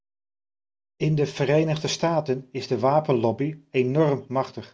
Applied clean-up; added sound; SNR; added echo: none; none; none; none.